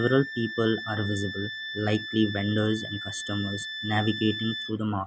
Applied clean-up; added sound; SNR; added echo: none; Wind instrument, woodwind instrument; 9 dB; none.